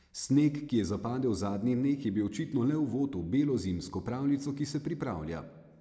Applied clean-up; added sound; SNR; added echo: none; none; none; none.